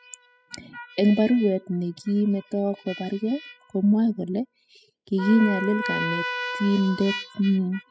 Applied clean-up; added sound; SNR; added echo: classical method spectral subtraction.